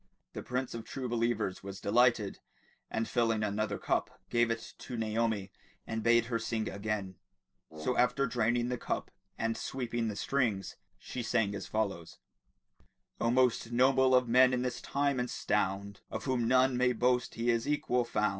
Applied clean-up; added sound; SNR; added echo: neural separator model SepFormer DNS4.